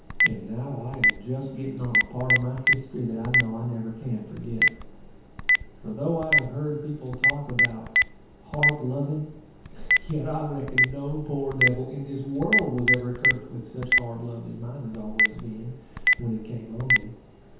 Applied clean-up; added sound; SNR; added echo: none; Telephone; -4 dB; reverberation time 1.0 s.